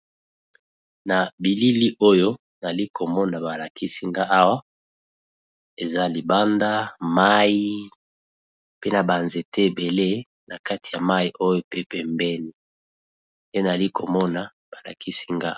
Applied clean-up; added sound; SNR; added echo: none; none; none; none.